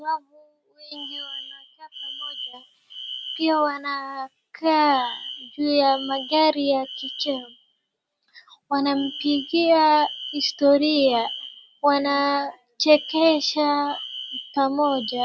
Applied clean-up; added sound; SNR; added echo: none; Alarm; 14 dB; none.